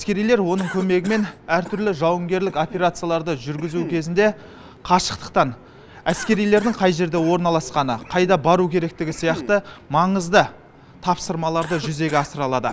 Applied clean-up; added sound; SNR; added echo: none; Cough; 18 dB; none.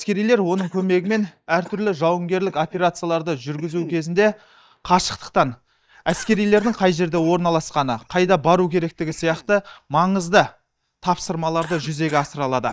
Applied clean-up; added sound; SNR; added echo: neural mask model DeepFilterNet 3.